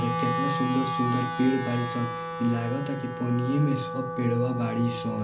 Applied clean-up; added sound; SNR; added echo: none; Wind instrument, woodwind instrument; 4 dB; reverberation time 0.4 s.